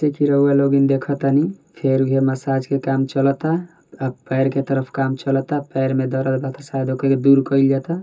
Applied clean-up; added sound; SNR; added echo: none; none; none; reverberation time 0.2 s.